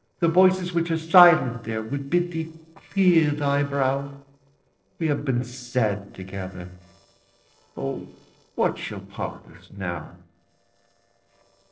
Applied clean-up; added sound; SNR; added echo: neural separator model SepFormer DNS4.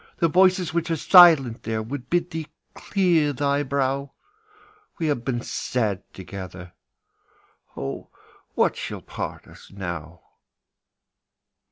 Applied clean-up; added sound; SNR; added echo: none; none; none; none.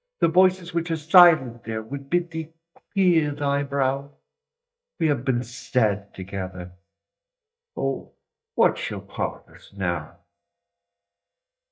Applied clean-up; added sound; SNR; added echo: neural mask model DeepFilterNet 3.